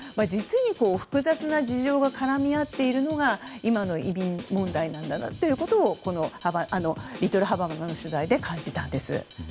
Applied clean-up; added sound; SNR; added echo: none; Drum kit; 15 dB; none.